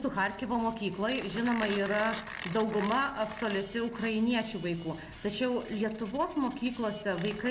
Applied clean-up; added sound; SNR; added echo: none; Mechanisms + Printer; 14 dB; none.